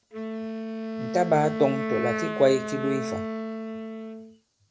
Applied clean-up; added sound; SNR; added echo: none; Wind instrument, woodwind instrument; 4 dB; none.